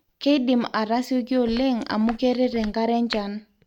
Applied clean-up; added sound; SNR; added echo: neural mask model RNNoise.